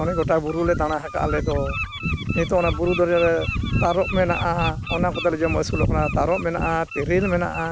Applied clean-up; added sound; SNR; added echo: none; Bird; 12 dB; none.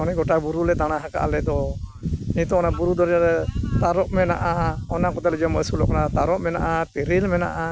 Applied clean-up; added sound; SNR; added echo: none; none; none; none.